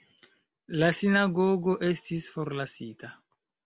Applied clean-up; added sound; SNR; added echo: none; none; none; none.